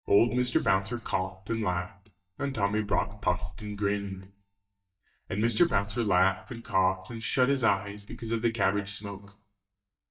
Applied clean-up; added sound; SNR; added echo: neural mask model DeepFilterNet 3.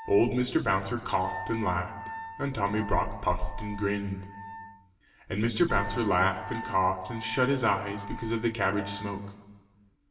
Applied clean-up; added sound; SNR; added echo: none; Wind instrument, woodwind instrument; 14 dB; reverberation time 1.2 s.